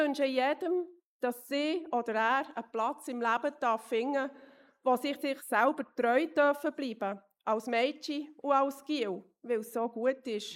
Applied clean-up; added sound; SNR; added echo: neural mask model Resemble Enhance denoiser.